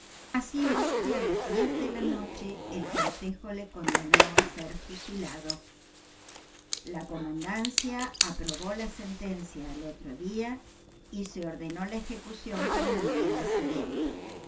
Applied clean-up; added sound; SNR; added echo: none; Zipper (clothing); -4 dB; reverberation time 0.2 s.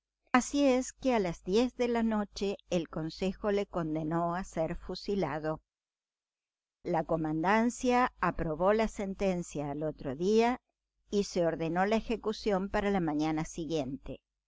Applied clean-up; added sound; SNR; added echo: none; none; none; none.